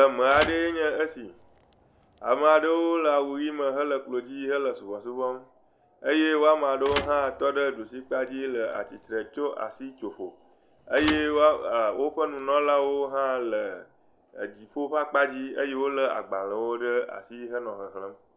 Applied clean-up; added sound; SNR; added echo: none; Thump, thud; 14 dB; none.